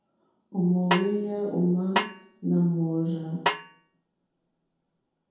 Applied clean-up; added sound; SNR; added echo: none; Snare drum; 5 dB; reverberation time 0.8 s.